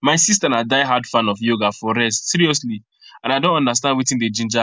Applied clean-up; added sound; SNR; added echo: none; none; none; none.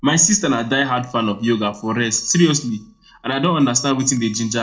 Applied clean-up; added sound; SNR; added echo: neural separator model SepFormer DNS4.